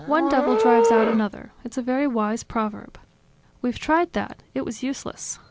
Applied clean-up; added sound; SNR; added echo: none; Livestock, farm animals, working animals; 2 dB; none.